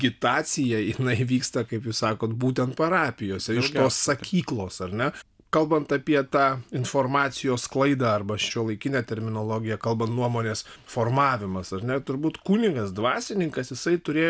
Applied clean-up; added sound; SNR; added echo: none; none; none; none.